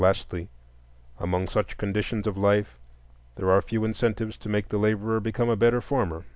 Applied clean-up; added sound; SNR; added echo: none; none; none; none.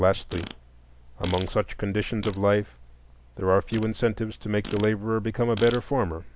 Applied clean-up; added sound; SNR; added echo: none; Fart; 17 dB; none.